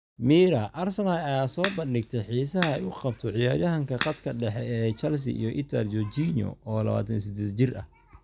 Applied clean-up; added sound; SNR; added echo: none; Crack; 11 dB; none.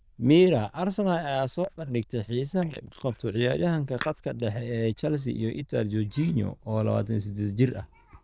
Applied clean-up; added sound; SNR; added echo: neural diffusion model UNIVERSE++.